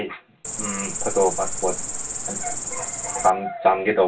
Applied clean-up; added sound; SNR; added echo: none; Cricket; 3 dB; reverberation time 0.2 s.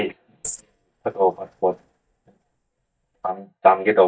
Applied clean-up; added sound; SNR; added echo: neural mask model DeepFilterNet 3.